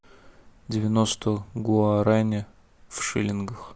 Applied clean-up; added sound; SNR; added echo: none; none; none; none.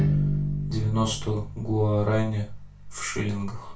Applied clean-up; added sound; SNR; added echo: none; Bowed string instrument; 3 dB; reverberation time 0.3 s.